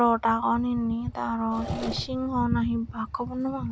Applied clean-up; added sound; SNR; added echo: none; Engine / Mechanisms; 12 dB; none.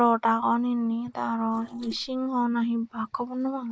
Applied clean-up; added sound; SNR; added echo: neural mask model Resemble Enhance denoiser.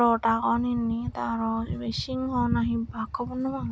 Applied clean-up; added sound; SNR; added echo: none; none; none; none.